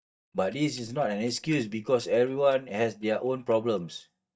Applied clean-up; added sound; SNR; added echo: neural mask model DeepFilterNet 3.